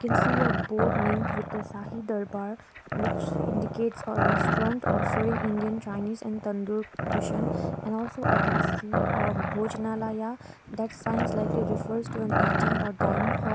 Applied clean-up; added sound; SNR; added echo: none; Growling; -3 dB; none.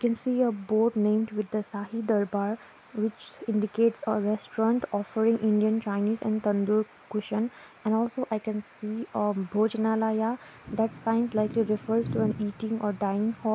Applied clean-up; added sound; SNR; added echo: none; none; none; none.